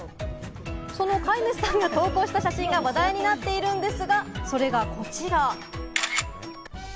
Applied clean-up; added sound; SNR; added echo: none; none; none; none.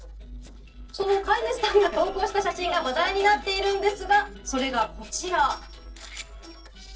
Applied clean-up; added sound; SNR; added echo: neural separator model SepFormer DNS4.